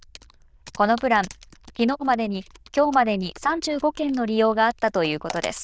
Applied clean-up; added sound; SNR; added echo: neural diffusion model UNIVERSE++.